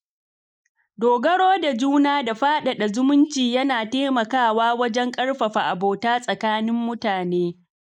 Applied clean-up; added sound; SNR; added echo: neural mask model Resemble Enhance denoiser.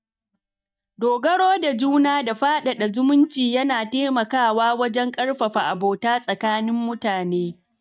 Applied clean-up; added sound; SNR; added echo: neural mask model DeepFilterNet 3.